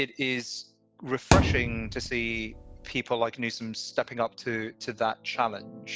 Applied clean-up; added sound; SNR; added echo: none; Thump, thud; -3 dB; none.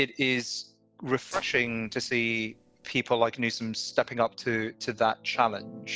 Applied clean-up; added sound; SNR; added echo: neural separator model SepFormer DNS4.